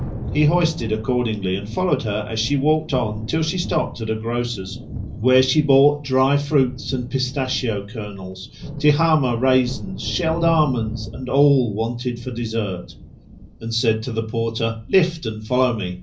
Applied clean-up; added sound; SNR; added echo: none; Thunder; 13 dB; reverberation time 0.5 s.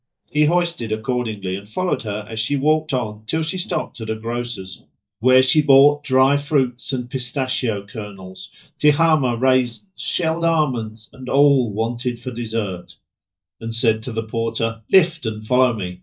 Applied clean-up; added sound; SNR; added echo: neural mask model DeepFilterNet 3.